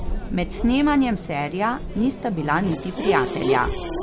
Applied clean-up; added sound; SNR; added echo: none; Race car, auto racing / Accelerating, revving, vroom; 4 dB; none.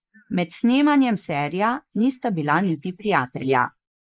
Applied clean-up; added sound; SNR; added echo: neural mask model Resemble Enhance denoiser.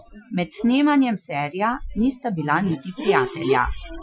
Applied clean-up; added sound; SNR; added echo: classical method Wiener filter.